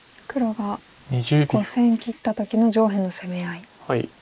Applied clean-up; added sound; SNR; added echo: neural mask model Resemble Enhance denoiser.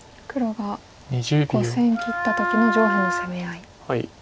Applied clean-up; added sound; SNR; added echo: none; Wind instrument, woodwind instrument; 1 dB; none.